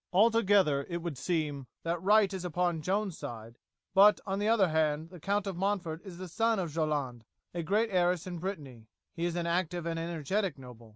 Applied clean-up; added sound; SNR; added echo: none; none; none; none.